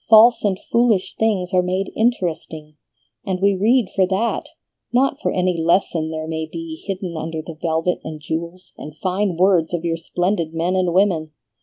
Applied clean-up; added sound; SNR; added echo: none; none; none; none.